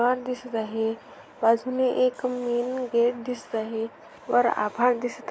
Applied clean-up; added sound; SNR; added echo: none; none; none; none.